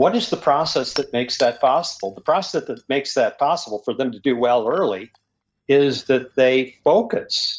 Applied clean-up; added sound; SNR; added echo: neural mask model DeepFilterNet 3.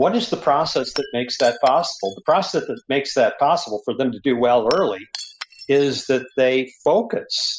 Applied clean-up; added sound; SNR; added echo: classical method spectral subtraction.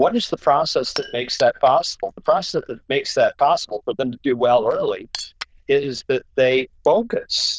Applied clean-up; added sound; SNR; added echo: neural diffusion model UNIVERSE++.